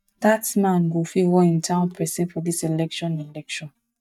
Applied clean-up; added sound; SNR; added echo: neural mask model DeepFilterNet 3.